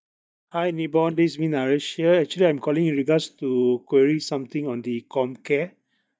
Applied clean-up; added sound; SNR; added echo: neural mask model DeepFilterNet 3.